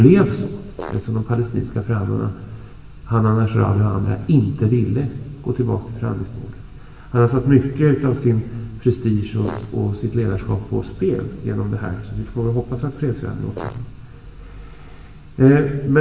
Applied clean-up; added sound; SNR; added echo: none; Fart; 13 dB; reverberation time 1.2 s.